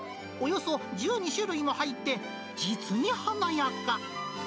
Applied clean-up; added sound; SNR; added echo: none; none; none; none.